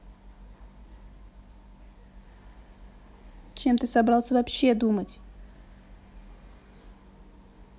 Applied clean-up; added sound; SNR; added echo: none; none; none; none.